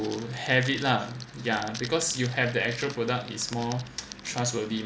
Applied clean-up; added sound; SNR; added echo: none; Crackle; 16 dB; none.